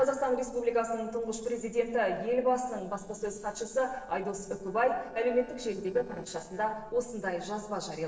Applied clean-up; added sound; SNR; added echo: neural separator model SepFormer DNS4.